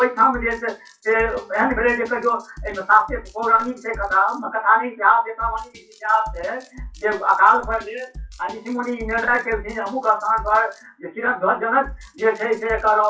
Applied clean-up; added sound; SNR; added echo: classical method WPE with log-MMSE.